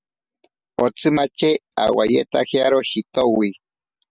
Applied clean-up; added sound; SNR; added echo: none; none; none; none.